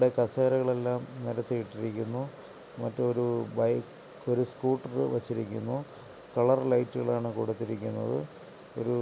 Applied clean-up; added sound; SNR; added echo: none; none; none; none.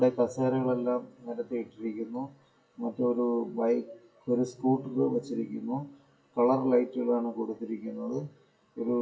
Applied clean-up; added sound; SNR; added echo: classical method WPE with log-MMSE.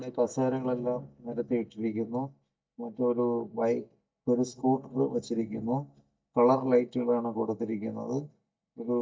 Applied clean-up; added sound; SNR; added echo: neural mask model DeepFilterNet 3.